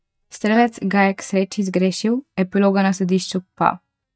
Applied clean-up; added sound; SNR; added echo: neural mask model DeepFilterNet 3.